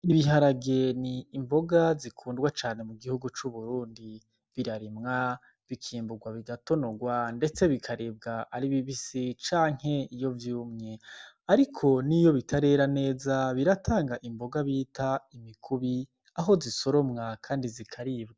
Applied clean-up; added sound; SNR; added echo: none; none; none; none.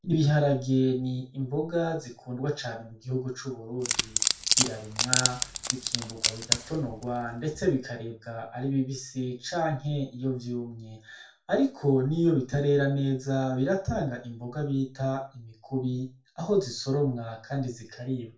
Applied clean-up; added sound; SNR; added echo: none; Wood; 0 dB; reverberation time 0.3 s.